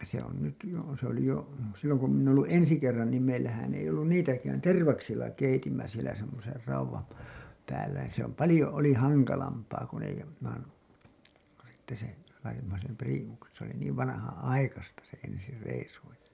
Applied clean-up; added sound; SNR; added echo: none; none; none; none.